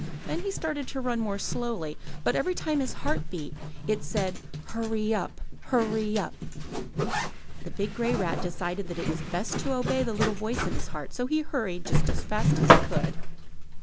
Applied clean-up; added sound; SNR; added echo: none; Zipper (clothing); -3 dB; none.